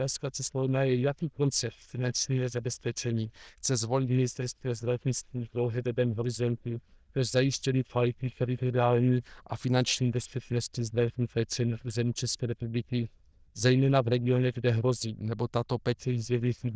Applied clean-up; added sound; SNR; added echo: neural diffusion model UNIVERSE++.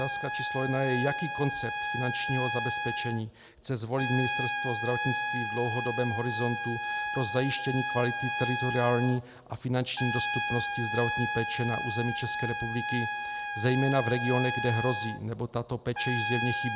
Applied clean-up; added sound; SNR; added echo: none; Trumpet; 3 dB; none.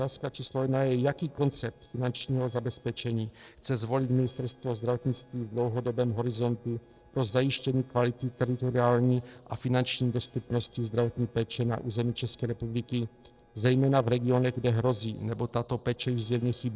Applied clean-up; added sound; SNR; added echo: neural separator model SepFormer DNS4.